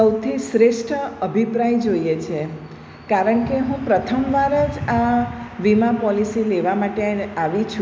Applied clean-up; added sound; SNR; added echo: none; none; none; none.